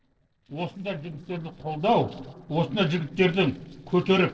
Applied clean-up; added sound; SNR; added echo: neural separator model SepFormer DNS4.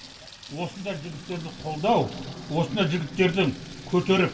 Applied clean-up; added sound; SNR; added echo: none; Sink (filling or washing) / Water tap, faucet; 19 dB; reverberation time 0.2 s.